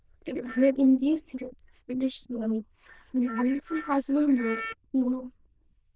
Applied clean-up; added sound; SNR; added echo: neural diffusion model UNIVERSE++.